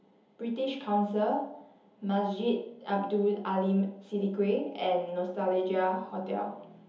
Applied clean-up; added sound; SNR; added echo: none; none; none; reverberation time 0.7 s.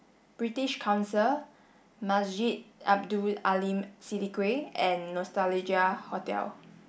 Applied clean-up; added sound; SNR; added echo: none; none; none; none.